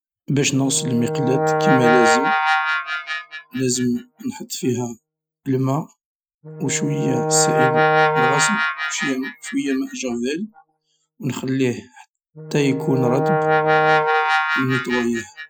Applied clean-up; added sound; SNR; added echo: classical method Wiener filter.